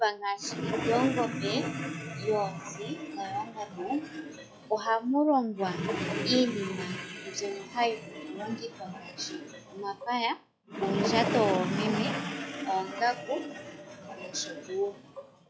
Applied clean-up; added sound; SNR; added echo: classical method log-MMSE.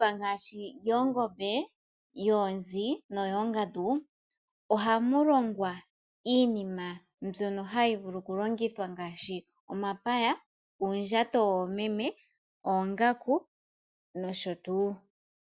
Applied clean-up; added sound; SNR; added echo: none; none; none; none.